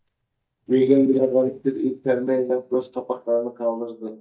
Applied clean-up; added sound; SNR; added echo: neural mask model DeepFilterNet 3.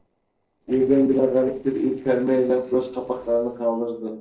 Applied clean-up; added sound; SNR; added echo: neural separator model SepFormer DNS4.